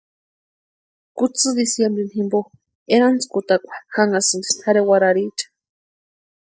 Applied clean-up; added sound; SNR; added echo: neural mask model DeepFilterNet 3.